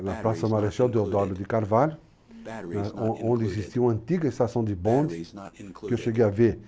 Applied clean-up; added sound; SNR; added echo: none; Breathing; 14 dB; none.